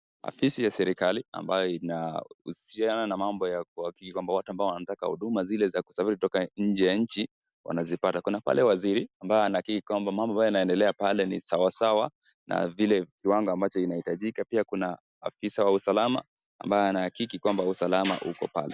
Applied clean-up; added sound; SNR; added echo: none; none; none; none.